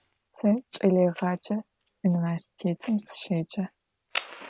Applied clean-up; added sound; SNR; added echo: none; Fire; 16 dB; none.